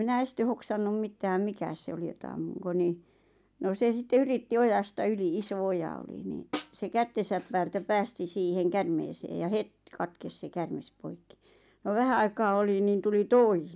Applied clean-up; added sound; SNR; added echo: none; Snare drum; 11 dB; none.